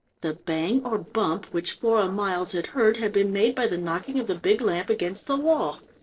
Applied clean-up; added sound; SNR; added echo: neural separator model SepFormer DNS4.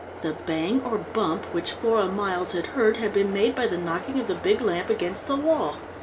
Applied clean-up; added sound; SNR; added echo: none; Train; 12 dB; reverberation time 0.3 s.